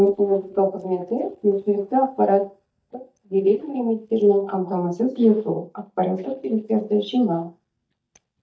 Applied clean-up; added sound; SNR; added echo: neural mask model DeepFilterNet 3.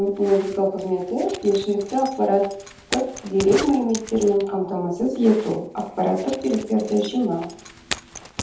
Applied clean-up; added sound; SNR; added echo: none; Zipper (clothing); 15 dB; reverberation time 0.6 s.